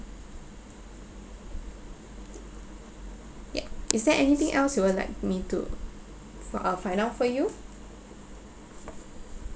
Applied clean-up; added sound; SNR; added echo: none; none; none; none.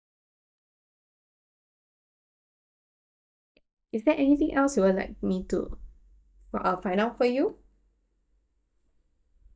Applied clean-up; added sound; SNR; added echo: neural mask model DeepFilterNet 3.